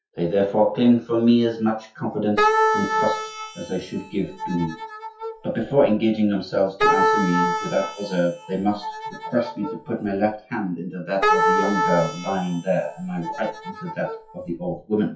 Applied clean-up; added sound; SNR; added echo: classical method WPE with log-MMSE.